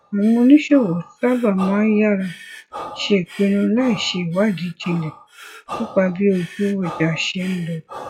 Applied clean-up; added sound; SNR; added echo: classical method log-MMSE.